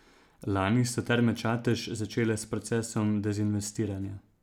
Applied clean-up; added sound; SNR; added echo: none; none; none; none.